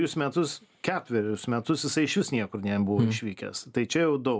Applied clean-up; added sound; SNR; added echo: none; none; none; none.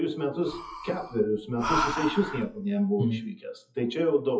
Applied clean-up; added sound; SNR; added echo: classical method WPE with log-MMSE.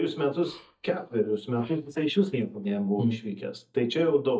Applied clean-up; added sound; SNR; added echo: neural mask model DeepFilterNet 3.